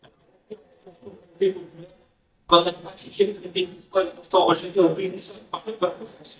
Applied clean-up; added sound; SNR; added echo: neural mask model DeepFilterNet 3.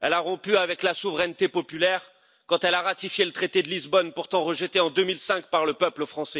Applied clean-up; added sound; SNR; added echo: none; none; none; none.